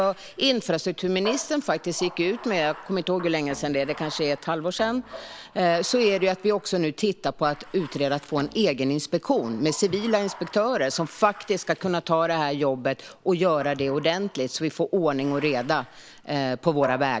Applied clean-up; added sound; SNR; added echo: none; Guitar + Bathtub (filling or washing); 18 dB; none.